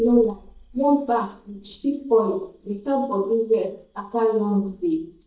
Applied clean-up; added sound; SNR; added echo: neural mask model DeepFilterNet 3.